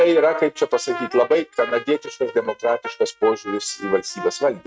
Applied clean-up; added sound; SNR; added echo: neural mask model RNNoise.